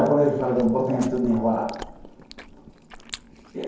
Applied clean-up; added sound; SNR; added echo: none; Chewing, mastication; 18 dB; reverberation time 0.9 s.